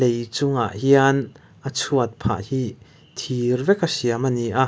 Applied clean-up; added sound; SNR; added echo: none; none; none; none.